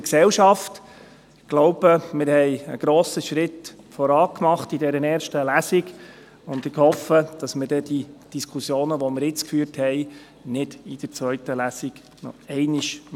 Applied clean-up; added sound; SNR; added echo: none; none; none; none.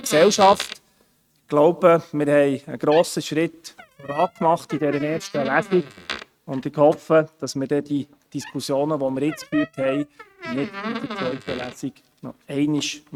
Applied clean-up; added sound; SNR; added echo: neural mask model RNNoise.